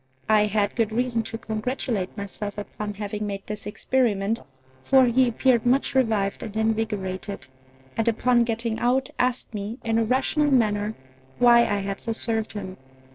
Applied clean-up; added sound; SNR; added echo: neural separator model SepFormer DNS4.